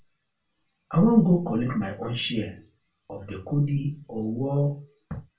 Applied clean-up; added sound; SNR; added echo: none; none; none; reverberation time 0.2 s.